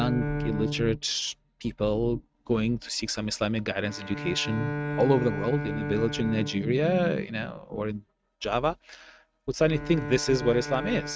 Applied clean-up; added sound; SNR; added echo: neural mask model RNNoise.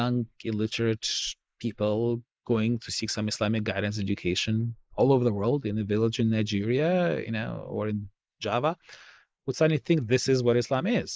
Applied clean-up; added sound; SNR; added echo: neural mask model Resemble Enhance denoiser.